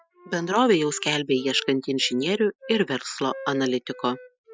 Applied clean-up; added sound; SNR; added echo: classical method Wiener filter.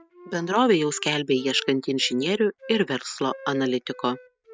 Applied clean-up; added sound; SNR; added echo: neural mask model RNNoise.